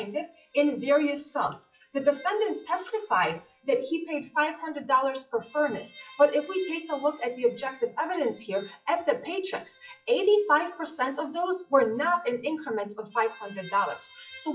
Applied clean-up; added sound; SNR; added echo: classical method WPE with log-MMSE.